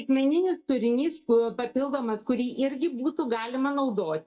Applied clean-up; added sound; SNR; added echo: neural mask model DeepFilterNet 3.